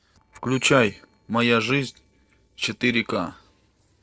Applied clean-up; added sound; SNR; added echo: neural separator model SepFormer DNS4.